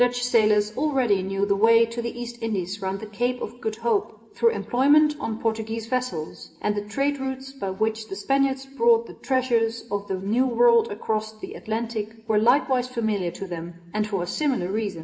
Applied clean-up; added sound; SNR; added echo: none; none; none; reverberation time 1.0 s.